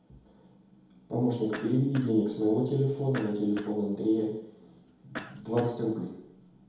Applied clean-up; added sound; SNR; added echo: none; Cough; 15 dB; reverberation time 2.0 s.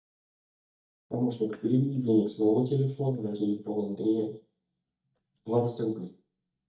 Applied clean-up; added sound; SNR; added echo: neural mask model DeepFilterNet 3.